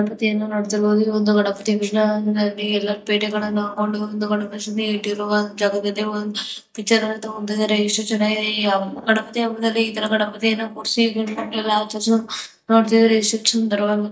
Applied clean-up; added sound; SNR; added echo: neural mask model DeepFilterNet 3.